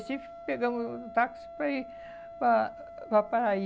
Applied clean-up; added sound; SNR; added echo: none; Wind instrument, woodwind instrument; 15 dB; none.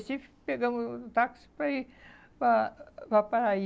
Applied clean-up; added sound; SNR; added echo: none; none; none; none.